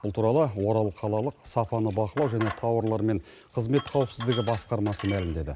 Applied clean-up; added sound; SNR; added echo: none; Sink (filling or washing); 15 dB; none.